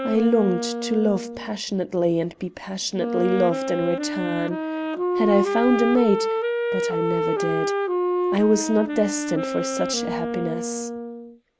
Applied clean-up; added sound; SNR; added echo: none; Wind instrument, woodwind instrument; 2 dB; none.